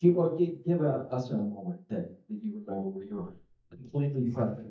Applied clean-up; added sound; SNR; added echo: neural mask model DeepFilterNet 3.